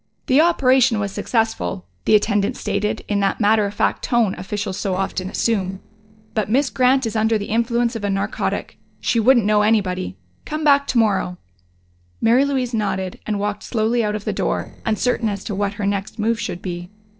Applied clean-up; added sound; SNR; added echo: neural separator model SepFormer DNS4.